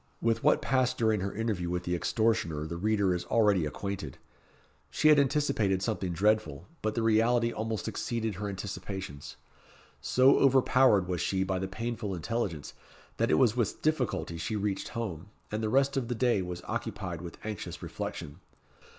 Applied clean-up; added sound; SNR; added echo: none; none; none; none.